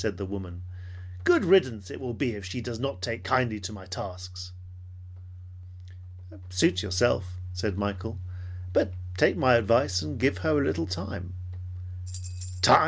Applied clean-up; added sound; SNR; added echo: none; Tambourine; 18 dB; none.